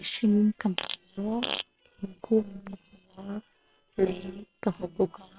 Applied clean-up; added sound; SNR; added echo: neural separator model SepFormer WHAM!.